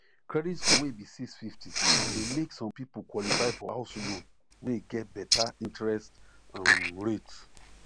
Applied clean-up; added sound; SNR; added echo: none; Respiratory sounds; -3 dB; none.